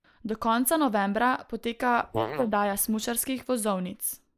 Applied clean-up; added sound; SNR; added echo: neural mask model Resemble Enhance denoiser.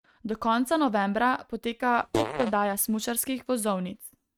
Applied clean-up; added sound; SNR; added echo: neural mask model RNNoise.